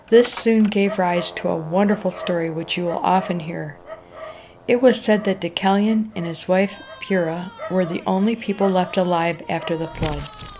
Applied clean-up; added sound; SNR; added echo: none; Dog; 15 dB; none.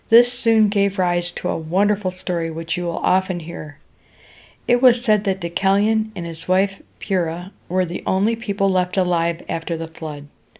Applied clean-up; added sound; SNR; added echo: none; none; none; none.